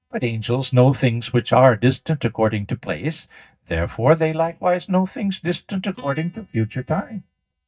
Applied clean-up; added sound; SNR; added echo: neural mask model DeepFilterNet 3.